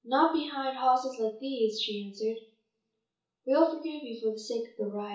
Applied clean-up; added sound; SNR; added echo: none; none; none; reverberation time 0.7 s.